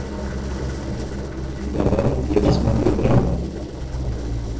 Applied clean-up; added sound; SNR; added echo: neural separator model SepFormer DNS4.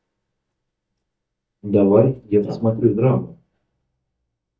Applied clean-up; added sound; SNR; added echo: neural mask model DeepFilterNet 3.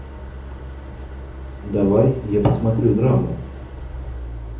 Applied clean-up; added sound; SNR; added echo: none; Idling; 11 dB; reverberation time 0.5 s.